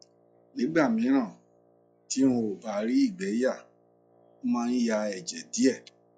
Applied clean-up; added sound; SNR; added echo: classical method log-MMSE.